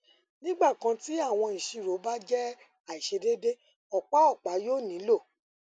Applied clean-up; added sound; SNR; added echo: none; none; none; none.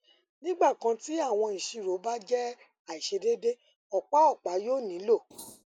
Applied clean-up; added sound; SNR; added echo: neural mask model Resemble Enhance denoiser.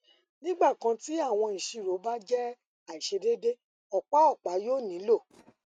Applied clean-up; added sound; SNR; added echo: neural mask model RNNoise.